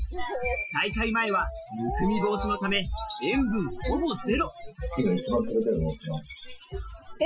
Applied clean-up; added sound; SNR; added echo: classical method Wiener filter.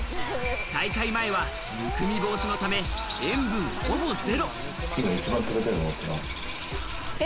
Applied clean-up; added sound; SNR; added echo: none; Cricket + Drill; 7 dB; none.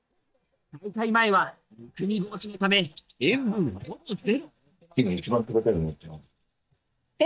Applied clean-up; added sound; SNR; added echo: neural mask model DeepFilterNet 3.